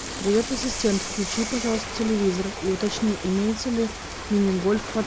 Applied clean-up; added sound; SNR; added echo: none; Sink (filling or washing) / Water tap, faucet + Ocean; 8 dB; none.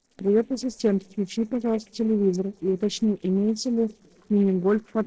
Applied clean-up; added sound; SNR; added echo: neural separator model SepFormer DNS4.